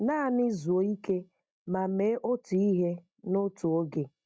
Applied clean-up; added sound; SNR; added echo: none; none; none; none.